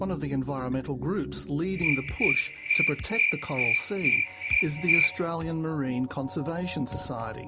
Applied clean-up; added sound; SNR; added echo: none; Cricket; -3 dB; none.